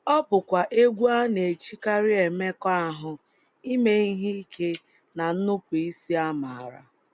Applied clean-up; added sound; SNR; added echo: none; none; none; none.